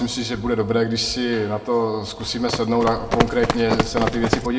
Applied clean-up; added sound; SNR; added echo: none; Run; 3 dB; reverberation time 0.4 s.